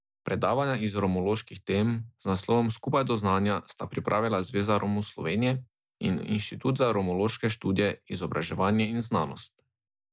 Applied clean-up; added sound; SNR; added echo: none; none; none; none.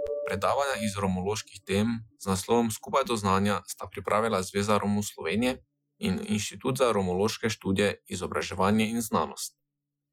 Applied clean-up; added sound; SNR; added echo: classical method Wiener filter.